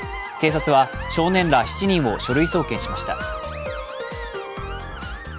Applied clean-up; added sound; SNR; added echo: none; Screech; 13 dB; none.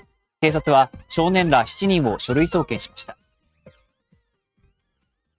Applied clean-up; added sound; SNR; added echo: neural mask model RNNoise.